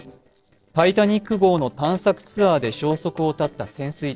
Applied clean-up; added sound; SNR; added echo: neural separator model SepFormer DNS4.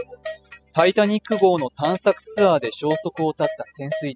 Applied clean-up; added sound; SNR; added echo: classical method spectral subtraction.